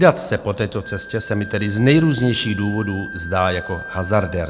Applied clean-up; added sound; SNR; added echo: none; Wind instrument, woodwind instrument; 15 dB; none.